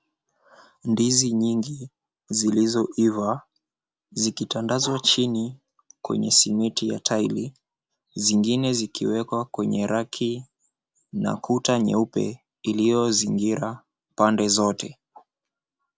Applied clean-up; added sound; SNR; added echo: none; none; none; none.